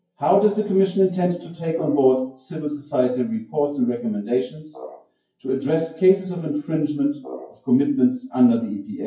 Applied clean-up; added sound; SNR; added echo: classical method WPE with log-MMSE.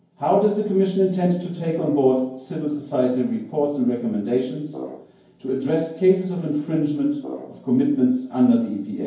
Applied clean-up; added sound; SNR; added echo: none; Brass instrument; 17 dB; reverberation time 0.9 s.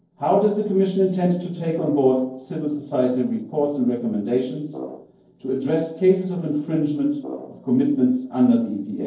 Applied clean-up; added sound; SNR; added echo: neural separator model SepFormer DNS4.